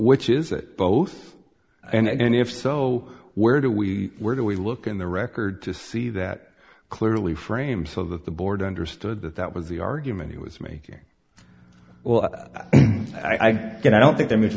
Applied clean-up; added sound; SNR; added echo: none; none; none; none.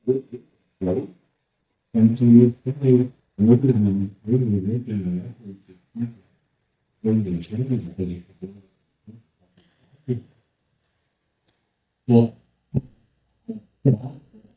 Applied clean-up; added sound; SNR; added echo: neural mask model DeepFilterNet 3.